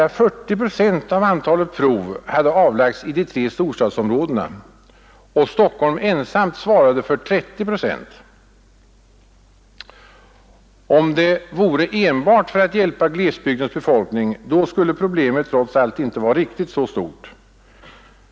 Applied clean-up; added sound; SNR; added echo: none; none; none; none.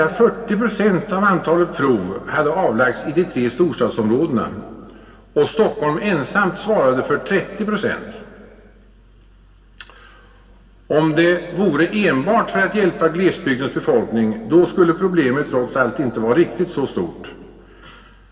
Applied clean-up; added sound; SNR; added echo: none; none; none; reverberation time 1.8 s.